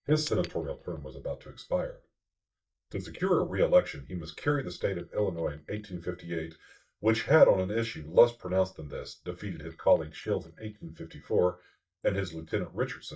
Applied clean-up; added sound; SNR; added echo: neural mask model DeepFilterNet 3.